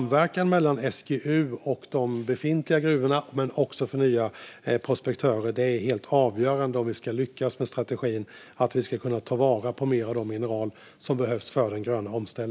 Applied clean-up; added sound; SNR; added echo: none; none; none; none.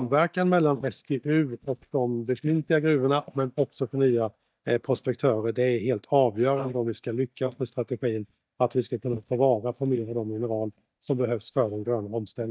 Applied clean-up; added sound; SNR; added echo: neural mask model DeepFilterNet 3.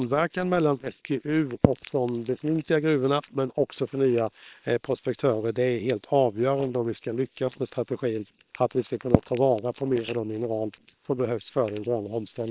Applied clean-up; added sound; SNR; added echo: neural separator model SepFormer WHAM!.